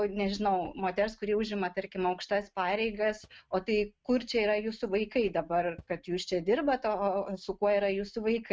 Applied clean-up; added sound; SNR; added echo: neural mask model RNNoise.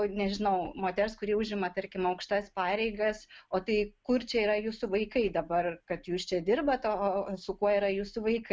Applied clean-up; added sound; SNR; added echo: none; none; none; none.